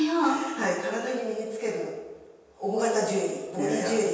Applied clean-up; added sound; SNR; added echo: none; none; none; reverberation time 1.2 s.